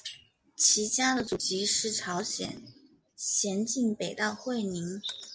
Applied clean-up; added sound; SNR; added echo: none; none; none; none.